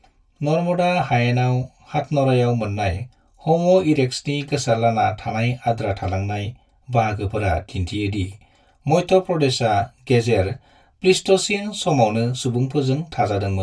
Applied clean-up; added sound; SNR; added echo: none; none; none; reverberation time 0.1 s.